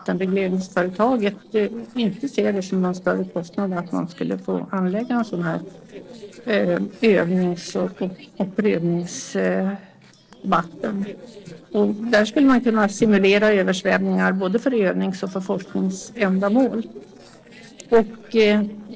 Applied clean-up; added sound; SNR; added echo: neural separator model SepFormer DNS4.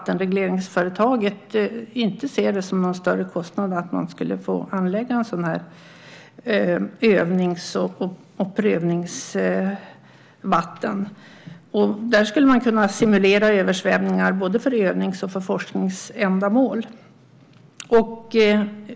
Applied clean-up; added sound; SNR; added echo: none; none; none; none.